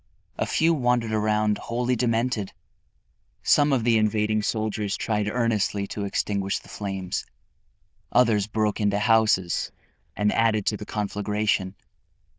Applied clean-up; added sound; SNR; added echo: neural diffusion model UNIVERSE++.